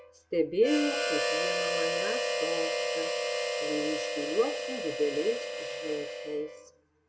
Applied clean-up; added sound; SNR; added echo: none; Harmonica; -1 dB; reverberation time 0.7 s.